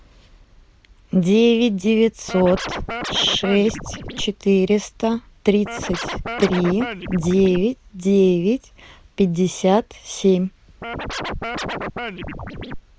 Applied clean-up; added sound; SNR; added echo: none; Scratching (performance technique); 8 dB; none.